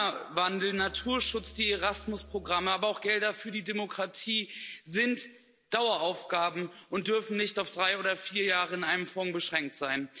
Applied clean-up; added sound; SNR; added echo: none; Musical instrument; 19 dB; none.